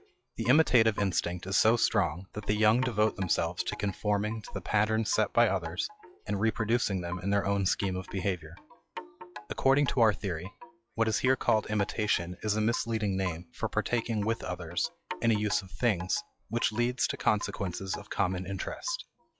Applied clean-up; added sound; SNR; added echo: classical method log-MMSE.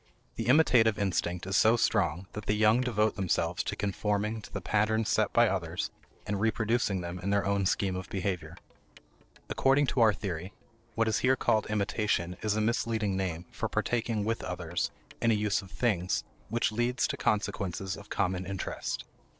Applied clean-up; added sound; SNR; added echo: neural separator model SepFormer DNS4.